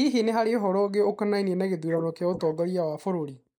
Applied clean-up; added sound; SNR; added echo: neural mask model Resemble Enhance denoiser.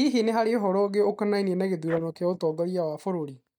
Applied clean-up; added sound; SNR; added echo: neural mask model DeepFilterNet 3.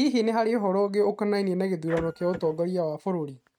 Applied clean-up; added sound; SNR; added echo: neural mask model RNNoise.